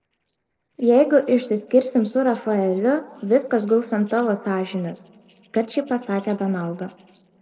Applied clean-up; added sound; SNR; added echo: neural separator model SepFormer DNS4.